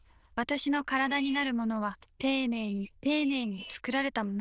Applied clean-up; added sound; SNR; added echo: neural diffusion model UNIVERSE++.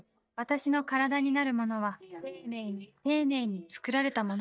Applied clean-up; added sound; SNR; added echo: neural mask model DeepFilterNet 3.